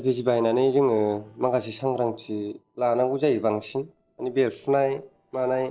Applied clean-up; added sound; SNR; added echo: neural separator model SepFormer DNS4.